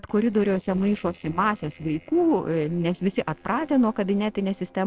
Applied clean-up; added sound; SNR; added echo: neural separator model SepFormer DNS4.